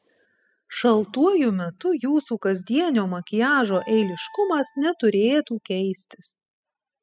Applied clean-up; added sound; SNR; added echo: classical method spectral subtraction.